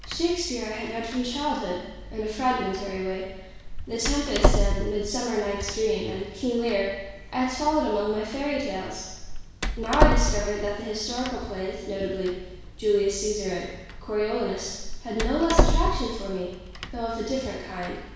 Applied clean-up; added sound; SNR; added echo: none; Door; 1 dB; reverberation time 1.1 s.